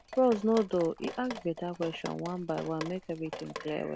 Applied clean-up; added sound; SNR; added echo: none; Drip; 13 dB; none.